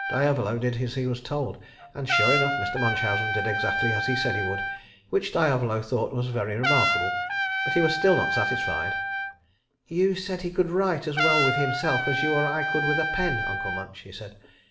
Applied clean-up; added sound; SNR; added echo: none; Trumpet; 1 dB; reverberation time 0.9 s.